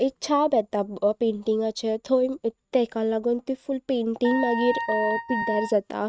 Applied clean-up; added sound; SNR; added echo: neural mask model RNNoise.